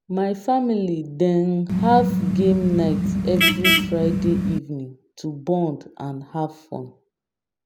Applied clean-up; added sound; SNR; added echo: none; Vehicle horn, car horn, honking; -2 dB; none.